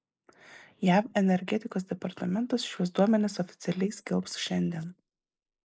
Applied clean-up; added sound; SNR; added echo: neural mask model Resemble Enhance denoiser.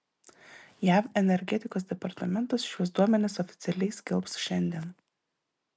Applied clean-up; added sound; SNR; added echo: none; none; none; none.